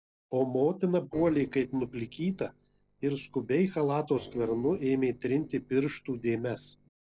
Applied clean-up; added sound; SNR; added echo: neural separator model SepFormer DNS4.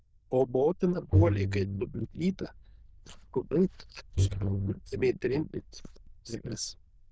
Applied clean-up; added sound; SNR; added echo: neural diffusion model UNIVERSE++.